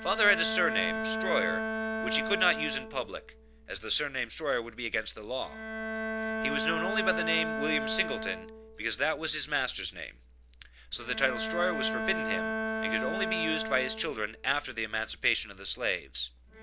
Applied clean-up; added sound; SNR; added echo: none; Bowed string instrument; 3 dB; none.